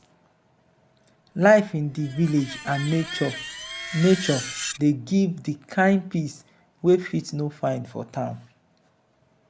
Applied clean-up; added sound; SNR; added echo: none; Screech; 11 dB; none.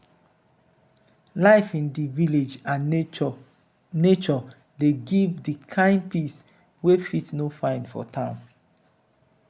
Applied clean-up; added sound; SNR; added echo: none; none; none; none.